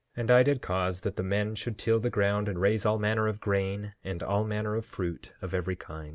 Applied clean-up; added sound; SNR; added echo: none; none; none; none.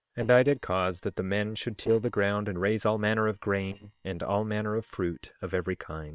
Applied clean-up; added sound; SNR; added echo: neural separator model SepFormer WHAM!.